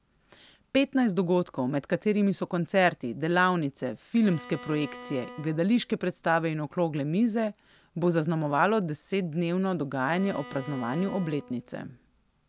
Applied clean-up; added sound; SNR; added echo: none; Bowed string instrument; 18 dB; none.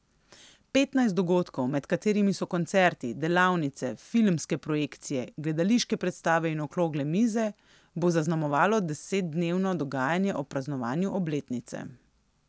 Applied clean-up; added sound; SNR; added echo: none; none; none; none.